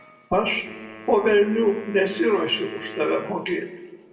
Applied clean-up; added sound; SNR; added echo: none; Wind instrument, woodwind instrument; 18 dB; reverberation time 1.4 s.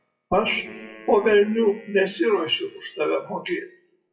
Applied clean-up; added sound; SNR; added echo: classical method WPE with log-MMSE.